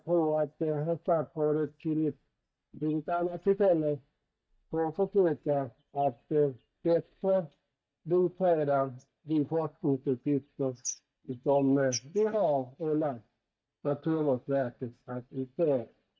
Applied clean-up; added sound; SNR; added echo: neural mask model DeepFilterNet 3.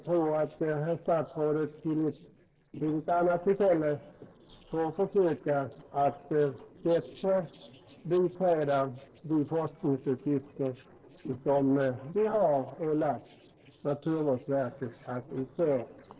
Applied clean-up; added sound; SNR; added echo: neural separator model SepFormer DNS4.